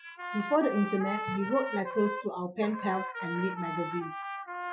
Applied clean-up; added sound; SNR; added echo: classical method Wiener filter.